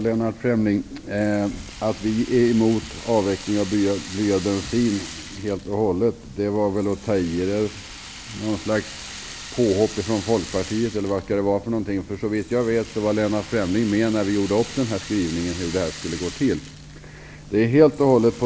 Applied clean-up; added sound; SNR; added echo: none; Rattle (instrument); 17 dB; none.